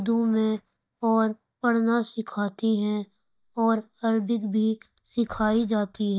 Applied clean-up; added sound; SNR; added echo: neural mask model DeepFilterNet 3.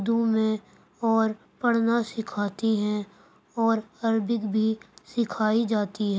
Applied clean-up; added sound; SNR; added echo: none; none; none; none.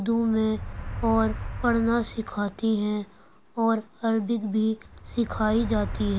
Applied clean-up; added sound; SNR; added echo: none; Motor vehicle (road); 10 dB; none.